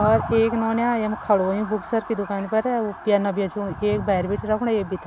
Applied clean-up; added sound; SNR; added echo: none; Motor vehicle (road) / Siren; 14 dB; none.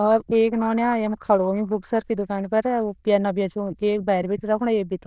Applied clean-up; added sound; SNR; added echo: neural diffusion model UNIVERSE++.